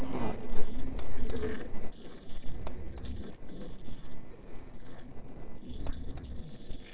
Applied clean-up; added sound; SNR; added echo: neural separator model SepFormer DNS4.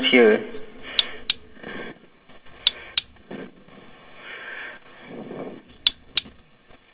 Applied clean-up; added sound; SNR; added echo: none; Cutlery, silverware; 0 dB; reverberation time 2.2 s.